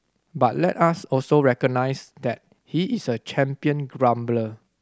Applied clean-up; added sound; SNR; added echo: none; none; none; none.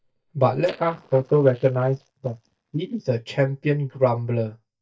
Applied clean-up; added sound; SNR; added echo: neural mask model DeepFilterNet 3.